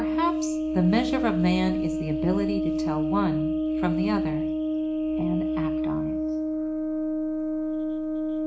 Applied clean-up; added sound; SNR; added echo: none; Brass instrument; -3 dB; reverberation time 0.4 s.